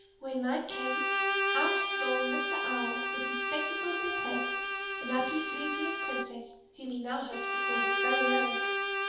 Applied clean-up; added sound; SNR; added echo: none; Bowed string instrument; -4 dB; reverberation time 0.8 s.